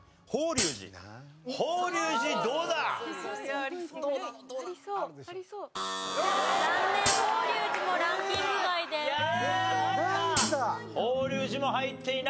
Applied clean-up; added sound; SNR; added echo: none; Hi-hat; 2 dB; none.